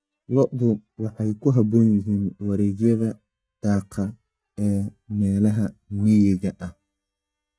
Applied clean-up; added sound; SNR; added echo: neural mask model DeepFilterNet 3.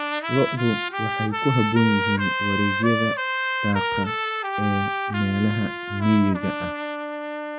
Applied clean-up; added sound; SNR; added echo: none; Trumpet; 2 dB; none.